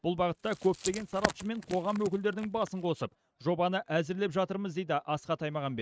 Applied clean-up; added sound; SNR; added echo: neural mask model RNNoise.